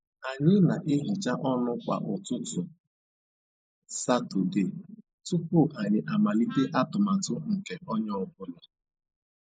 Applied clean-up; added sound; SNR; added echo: neural mask model Resemble Enhance denoiser.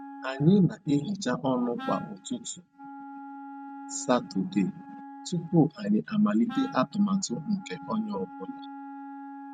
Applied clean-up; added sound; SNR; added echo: neural mask model RNNoise.